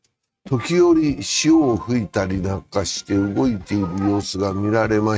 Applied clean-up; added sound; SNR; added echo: neural mask model RNNoise.